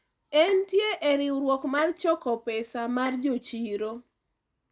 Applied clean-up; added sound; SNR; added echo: none; Bowed string instrument; 20 dB; none.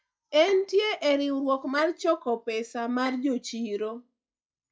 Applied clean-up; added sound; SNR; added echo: classical method log-MMSE.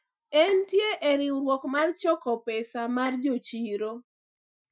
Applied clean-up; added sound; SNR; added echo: classical method Wiener filter.